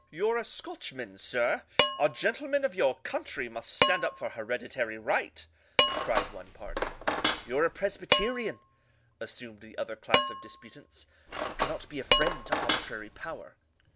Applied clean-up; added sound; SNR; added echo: none; Cutlery, silverware + Dishes, pots, and pans; -1 dB; none.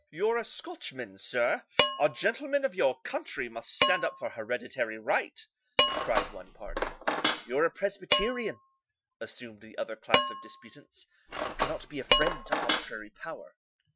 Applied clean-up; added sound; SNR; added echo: classical method Wiener filter.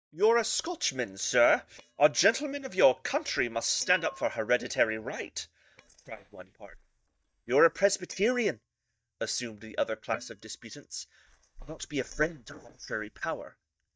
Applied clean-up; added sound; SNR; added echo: neural mask model DeepFilterNet 3.